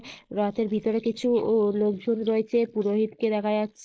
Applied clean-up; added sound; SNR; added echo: neural mask model Resemble Enhance denoiser.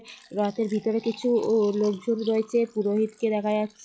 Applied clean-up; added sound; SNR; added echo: classical method log-MMSE.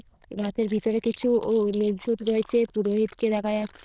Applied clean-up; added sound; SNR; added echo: neural diffusion model UNIVERSE++.